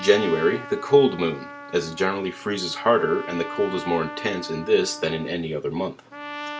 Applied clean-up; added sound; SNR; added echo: none; Trumpet; 13 dB; none.